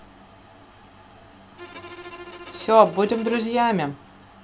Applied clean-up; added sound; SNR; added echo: none; Bowed string instrument; 17 dB; none.